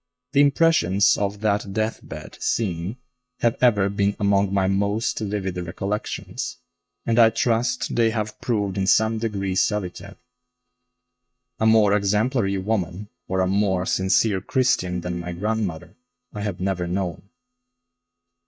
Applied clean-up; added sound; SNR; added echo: neural mask model DeepFilterNet 3.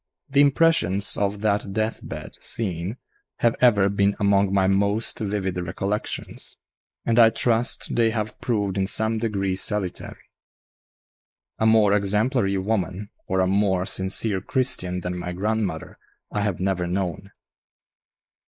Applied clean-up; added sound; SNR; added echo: neural mask model Resemble Enhance denoiser.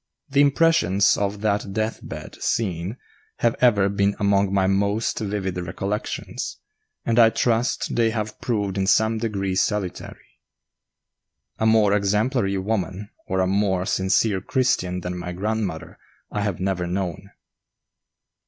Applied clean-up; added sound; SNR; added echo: none; none; none; none.